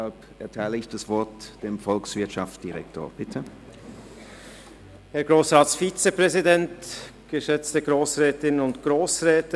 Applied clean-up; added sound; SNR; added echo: none; none; none; none.